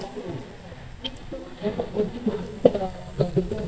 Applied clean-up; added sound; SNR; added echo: neural mask model DeepFilterNet 3.